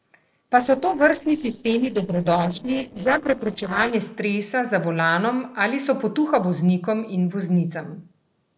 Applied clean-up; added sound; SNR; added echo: neural separator model SepFormer DNS4.